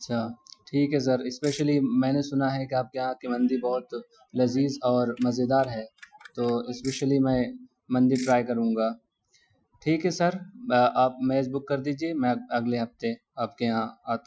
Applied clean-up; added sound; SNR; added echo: classical method Wiener filter.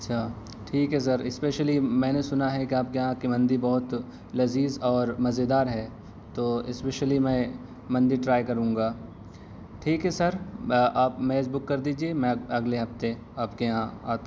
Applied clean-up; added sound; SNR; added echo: none; none; none; none.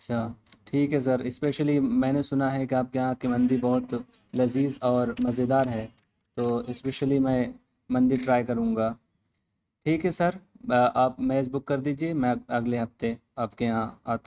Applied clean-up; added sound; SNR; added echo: neural mask model RNNoise.